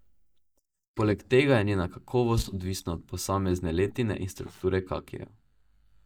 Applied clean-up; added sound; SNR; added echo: neural mask model DeepFilterNet 3.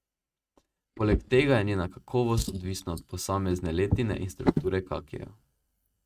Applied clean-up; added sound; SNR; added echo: neural mask model RNNoise.